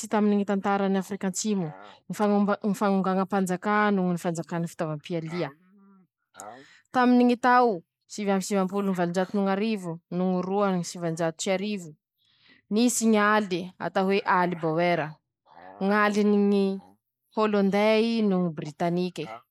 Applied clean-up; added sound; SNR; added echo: neural mask model Resemble Enhance denoiser.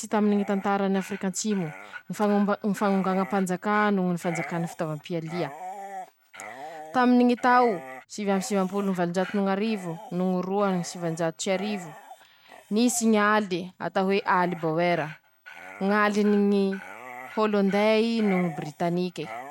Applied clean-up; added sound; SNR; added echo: none; Dog; 17 dB; none.